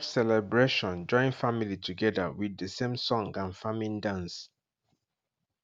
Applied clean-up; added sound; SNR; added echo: none; none; none; none.